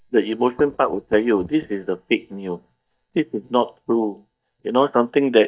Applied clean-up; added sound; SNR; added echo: neural mask model DeepFilterNet 3.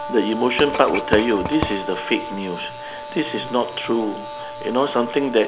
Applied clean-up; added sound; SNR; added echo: none; Writing + Brass instrument; 8 dB; none.